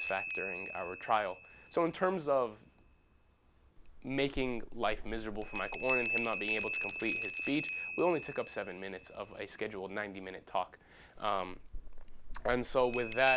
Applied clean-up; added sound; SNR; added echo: none; Bell; -3 dB; none.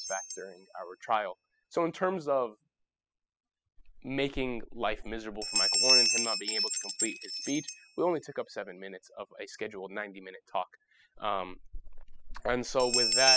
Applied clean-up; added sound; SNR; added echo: classical method spectral subtraction.